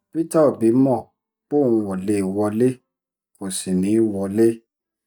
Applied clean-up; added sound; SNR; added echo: neural mask model DeepFilterNet 3.